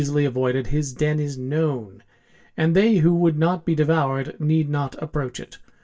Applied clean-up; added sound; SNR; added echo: none; none; none; reverberation time 0.1 s.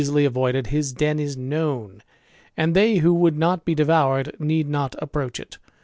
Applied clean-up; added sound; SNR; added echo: none; none; none; none.